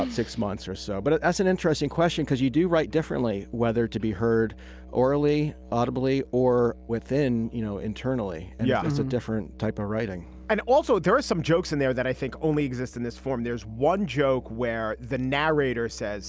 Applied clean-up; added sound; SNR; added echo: none; Musical instrument; 19 dB; none.